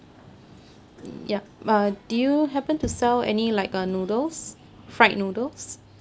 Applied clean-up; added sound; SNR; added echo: none; Sliding door; 19 dB; none.